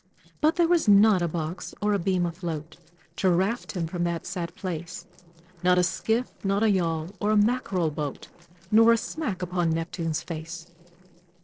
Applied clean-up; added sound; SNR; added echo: neural separator model SepFormer DNS4.